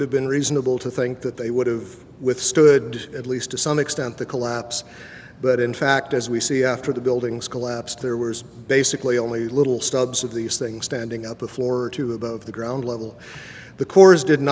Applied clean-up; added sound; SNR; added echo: none; none; none; none.